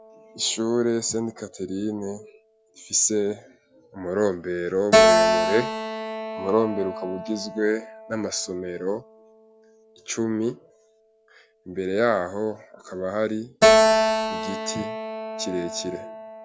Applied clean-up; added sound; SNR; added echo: none; Keyboard (musical); -1 dB; none.